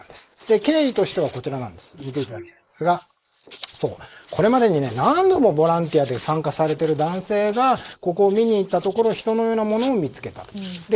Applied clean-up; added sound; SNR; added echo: neural mask model Resemble Enhance denoiser.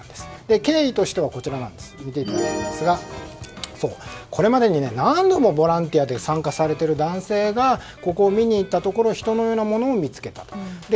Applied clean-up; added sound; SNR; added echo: none; none; none; none.